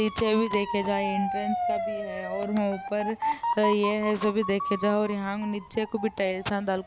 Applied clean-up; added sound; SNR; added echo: none; Motor vehicle (road) / Siren; 5 dB; none.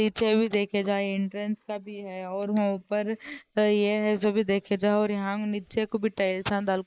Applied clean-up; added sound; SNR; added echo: neural mask model Resemble Enhance denoiser.